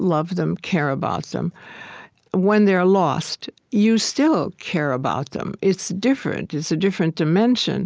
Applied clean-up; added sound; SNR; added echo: none; none; none; none.